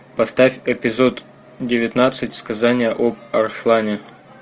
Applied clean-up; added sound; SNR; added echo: none; none; none; none.